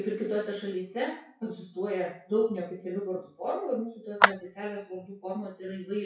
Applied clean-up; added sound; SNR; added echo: classical method WPE with log-MMSE.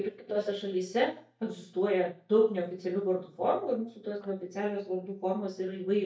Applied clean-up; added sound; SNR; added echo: neural mask model DeepFilterNet 3.